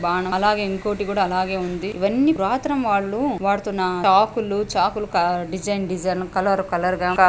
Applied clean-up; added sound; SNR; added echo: none; none; none; none.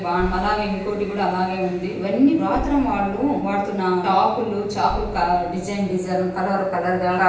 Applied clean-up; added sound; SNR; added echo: none; Boom; 15 dB; reverberation time 0.9 s.